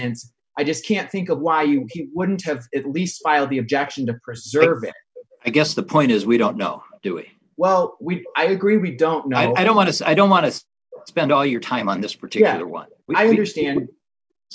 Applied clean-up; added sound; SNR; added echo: none; none; none; none.